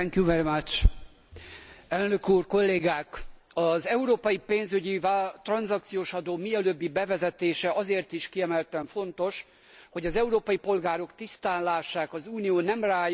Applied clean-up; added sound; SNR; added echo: none; none; none; none.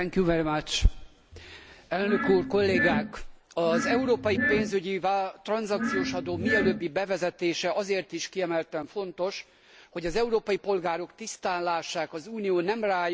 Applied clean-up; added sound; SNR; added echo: none; Glass; 1 dB; none.